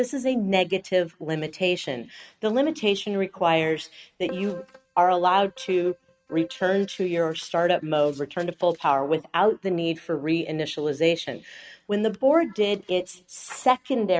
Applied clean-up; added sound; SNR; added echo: neural mask model RNNoise.